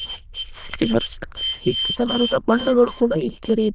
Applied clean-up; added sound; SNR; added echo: neural diffusion model UNIVERSE++.